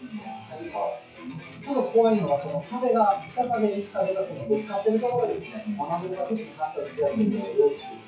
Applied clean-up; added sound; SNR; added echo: classical method WPE with log-MMSE.